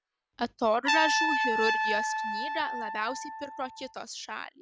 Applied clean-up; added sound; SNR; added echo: none; Trumpet; -1 dB; none.